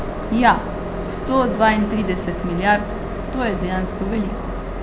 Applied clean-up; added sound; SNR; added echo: none; Train; 5 dB; none.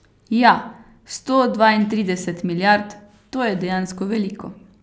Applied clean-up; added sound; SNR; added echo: none; none; none; none.